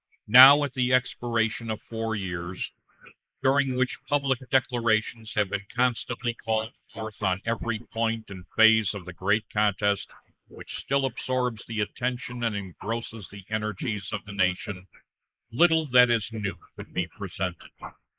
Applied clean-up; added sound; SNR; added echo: neural mask model Resemble Enhance denoiser.